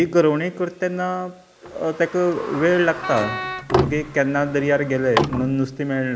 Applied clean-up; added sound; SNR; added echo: none; Sliding door + Wind instrument, woodwind instrument; 7 dB; none.